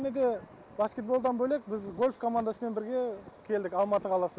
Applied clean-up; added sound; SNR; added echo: none; none; none; none.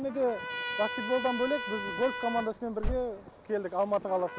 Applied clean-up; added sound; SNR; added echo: none; Slam / Car + Trumpet; 6 dB; none.